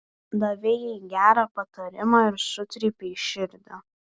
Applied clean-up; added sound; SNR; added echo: none; none; none; none.